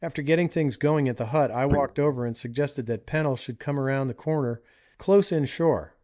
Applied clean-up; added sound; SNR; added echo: neural mask model DeepFilterNet 3.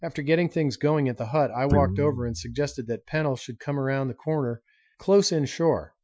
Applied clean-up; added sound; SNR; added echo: classical method Wiener filter.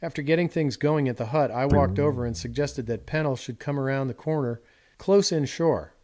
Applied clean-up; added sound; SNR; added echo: none; Guitar; 4 dB; none.